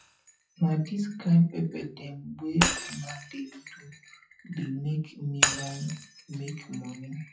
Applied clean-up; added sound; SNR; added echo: classical method WPE with log-MMSE.